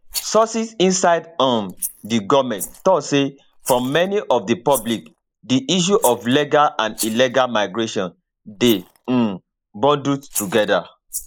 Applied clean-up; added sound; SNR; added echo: neural mask model Resemble Enhance denoiser.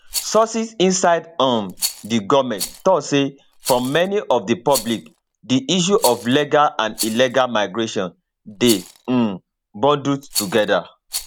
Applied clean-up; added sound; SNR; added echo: none; Rattle; 13 dB; none.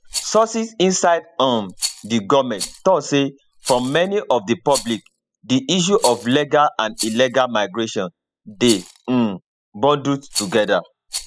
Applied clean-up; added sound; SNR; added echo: classical method spectral subtraction.